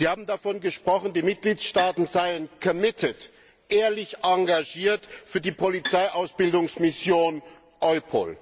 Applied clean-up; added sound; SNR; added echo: none; Bowed string instrument; 13 dB; none.